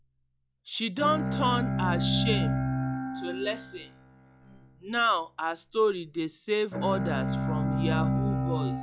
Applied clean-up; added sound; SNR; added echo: classical method log-MMSE.